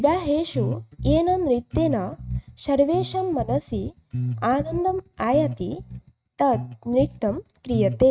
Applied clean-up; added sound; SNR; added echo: neural mask model RNNoise.